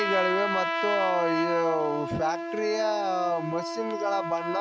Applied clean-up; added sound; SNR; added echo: none; Trumpet; 2 dB; none.